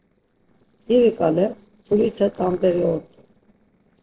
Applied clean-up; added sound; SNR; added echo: neural separator model SepFormer DNS4.